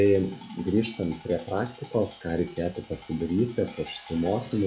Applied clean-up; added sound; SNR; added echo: classical method log-MMSE.